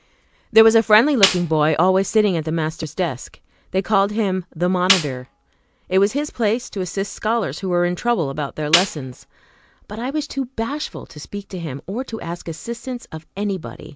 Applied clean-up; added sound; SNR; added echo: none; Snare drum; 5 dB; none.